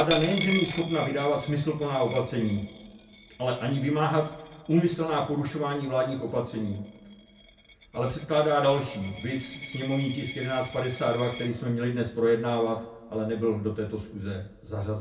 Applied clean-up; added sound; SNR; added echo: none; Coin (dropping); 12 dB; reverberation time 0.3 s.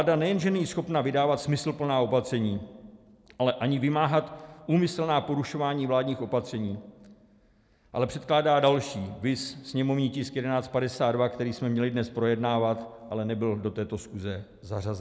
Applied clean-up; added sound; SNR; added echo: none; none; none; none.